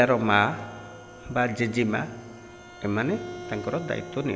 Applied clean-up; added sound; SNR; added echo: none; Bowed string instrument; 16 dB; none.